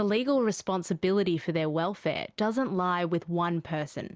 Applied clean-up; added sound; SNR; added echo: none; none; none; none.